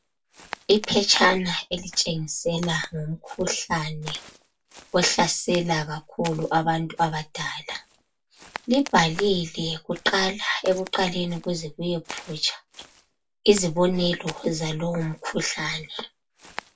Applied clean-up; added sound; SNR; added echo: none; Walk, footsteps; 19 dB; reverberation time 0.1 s.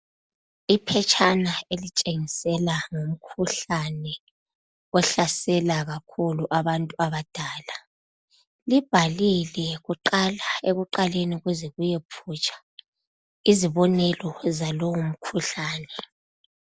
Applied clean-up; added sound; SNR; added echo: none; none; none; none.